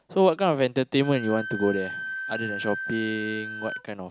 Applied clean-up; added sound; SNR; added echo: none; Wind instrument, woodwind instrument; 9 dB; none.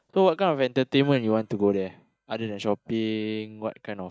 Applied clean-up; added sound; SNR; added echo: neural mask model DeepFilterNet 3.